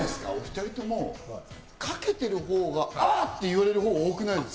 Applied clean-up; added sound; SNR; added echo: none; Keyboard (musical); 18 dB; none.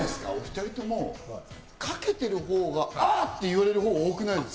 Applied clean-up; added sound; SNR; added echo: none; none; none; none.